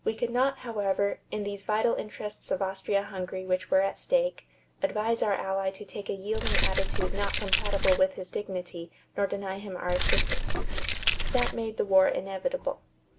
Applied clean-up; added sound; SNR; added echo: none; Keys jangling; -4 dB; none.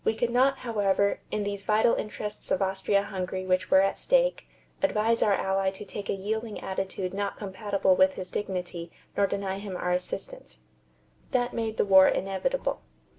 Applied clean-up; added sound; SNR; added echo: none; none; none; none.